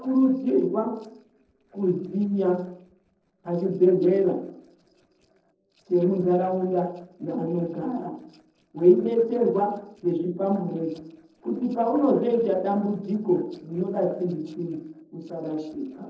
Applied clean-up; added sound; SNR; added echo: neural separator model SepFormer DNS4.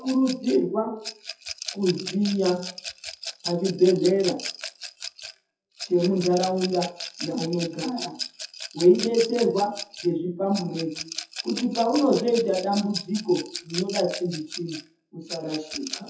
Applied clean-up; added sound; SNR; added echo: classical method WPE with log-MMSE.